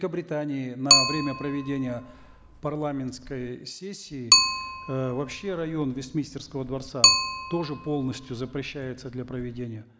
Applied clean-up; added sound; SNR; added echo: none; Bicycle; -4 dB; none.